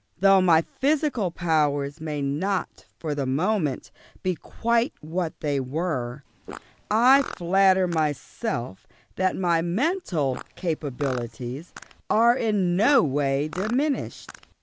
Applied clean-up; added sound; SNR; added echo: none; Fart; 16 dB; none.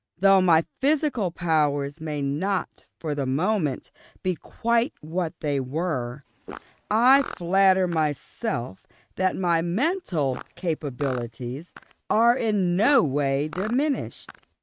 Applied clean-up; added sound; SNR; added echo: neural mask model RNNoise.